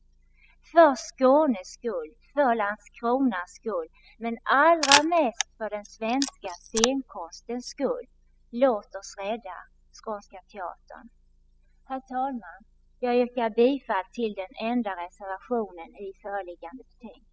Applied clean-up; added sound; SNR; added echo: classical method spectral subtraction.